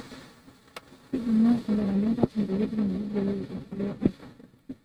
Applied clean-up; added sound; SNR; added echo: neural mask model RNNoise.